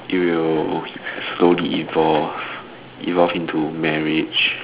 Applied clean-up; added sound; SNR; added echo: none; none; none; none.